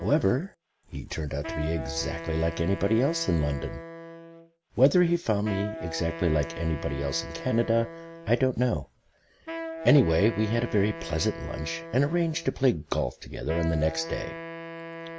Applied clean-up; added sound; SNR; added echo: none; Wind instrument, woodwind instrument; 12 dB; none.